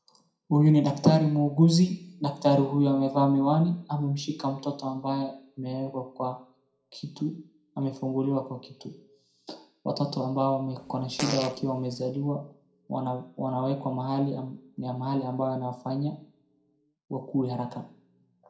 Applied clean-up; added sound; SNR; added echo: none; Fart; 10 dB; reverberation time 0.5 s.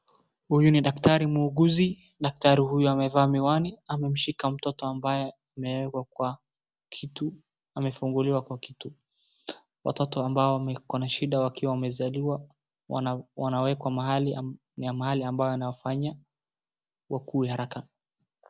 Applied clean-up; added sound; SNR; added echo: none; none; none; none.